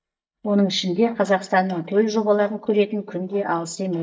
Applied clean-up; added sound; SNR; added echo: neural mask model DeepFilterNet 3.